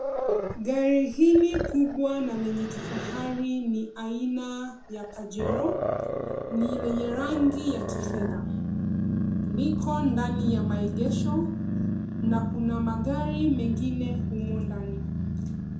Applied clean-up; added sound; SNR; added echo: none; Growling; 1 dB; reverberation time 0.5 s.